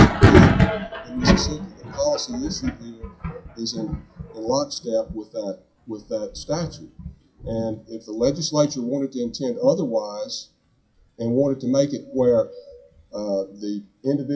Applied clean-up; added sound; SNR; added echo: classical method WPE with log-MMSE.